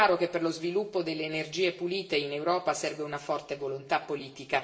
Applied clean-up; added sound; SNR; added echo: none; none; none; reverberation time 0.4 s.